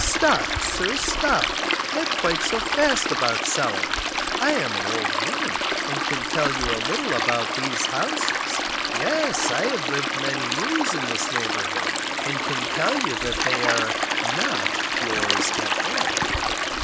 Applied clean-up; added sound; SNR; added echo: none; Stream; -3 dB; none.